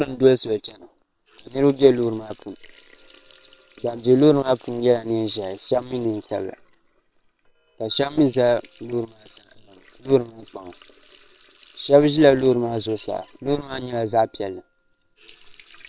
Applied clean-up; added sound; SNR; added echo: neural separator model SepFormer WHAM!.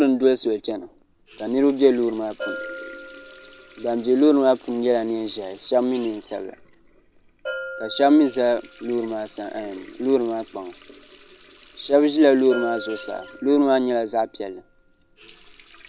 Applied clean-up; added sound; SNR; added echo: none; Water tap, faucet + Bell; 17 dB; none.